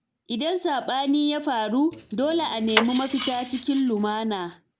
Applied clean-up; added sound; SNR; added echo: none; Cutlery, silverware; 2 dB; none.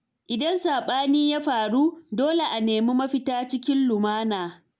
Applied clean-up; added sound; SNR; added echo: none; none; none; none.